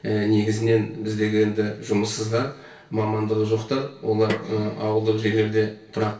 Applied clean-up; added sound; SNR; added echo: none; Snare drum; 13 dB; reverberation time 0.3 s.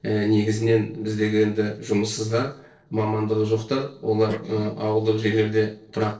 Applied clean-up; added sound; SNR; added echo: neural separator model SepFormer DNS4.